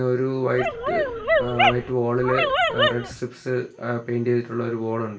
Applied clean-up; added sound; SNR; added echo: none; Dog; -2 dB; reverberation time 0.3 s.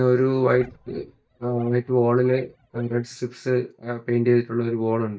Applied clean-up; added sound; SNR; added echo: neural mask model DeepFilterNet 3.